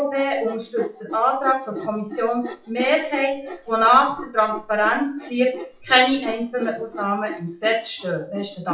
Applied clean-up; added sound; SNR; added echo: classical method WPE with log-MMSE.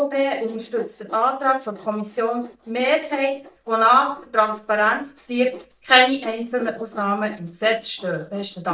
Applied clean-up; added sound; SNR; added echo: neural mask model DeepFilterNet 3.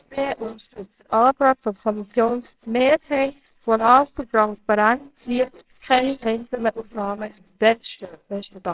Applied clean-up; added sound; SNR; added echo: neural separator model SepFormer WHAMR!.